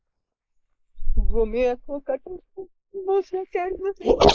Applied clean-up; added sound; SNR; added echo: neural mask model Resemble Enhance denoiser.